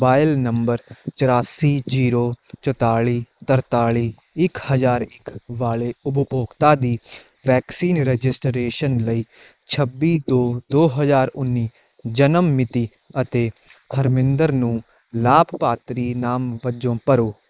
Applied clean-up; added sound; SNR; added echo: neural mask model Resemble Enhance denoiser.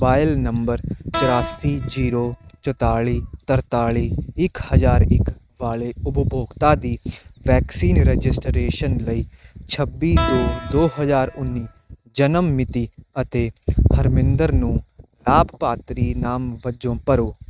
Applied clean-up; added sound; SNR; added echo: neural mask model RNNoise.